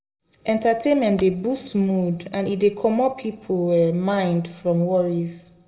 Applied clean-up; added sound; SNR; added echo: none; Tap; 18 dB; reverberation time 0.6 s.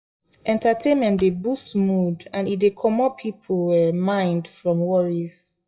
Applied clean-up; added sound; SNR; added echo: classical method WPE with log-MMSE.